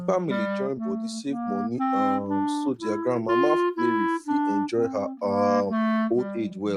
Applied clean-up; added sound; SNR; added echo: neural mask model RNNoise.